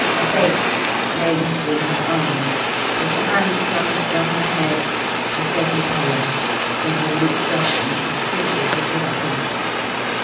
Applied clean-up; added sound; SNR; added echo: none; Fire; -4 dB; reverberation time 0.6 s.